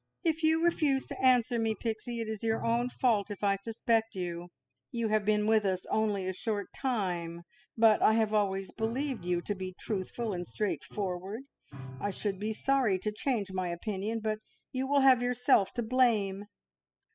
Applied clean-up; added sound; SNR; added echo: classical method spectral subtraction.